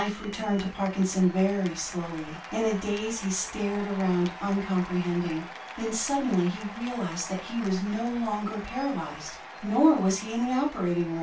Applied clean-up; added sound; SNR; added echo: none; Applause / Cheering; 14 dB; reverberation time 0.2 s.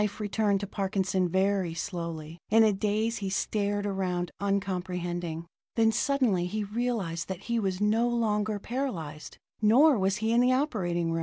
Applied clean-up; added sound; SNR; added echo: none; none; none; none.